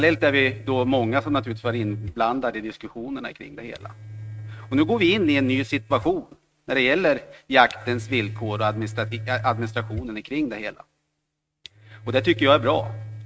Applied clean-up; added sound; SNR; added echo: neural mask model RNNoise.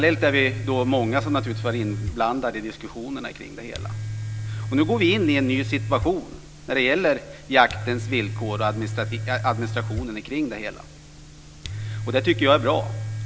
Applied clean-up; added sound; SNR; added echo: none; Domestic sounds, home sounds; 7 dB; none.